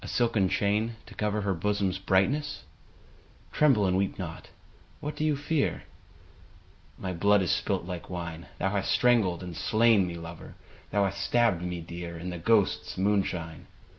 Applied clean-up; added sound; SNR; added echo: none; none; none; none.